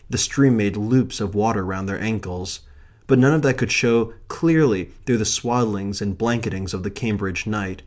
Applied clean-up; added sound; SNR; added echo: none; none; none; none.